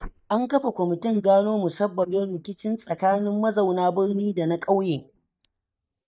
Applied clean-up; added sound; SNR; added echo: neural mask model DeepFilterNet 3.